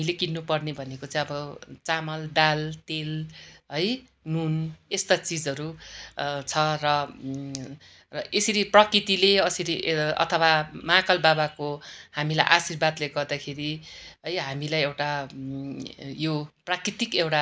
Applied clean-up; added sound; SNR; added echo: none; none; none; none.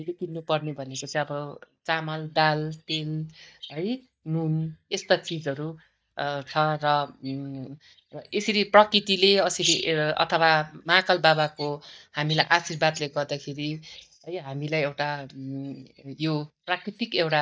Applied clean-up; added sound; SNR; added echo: neural mask model DeepFilterNet 3.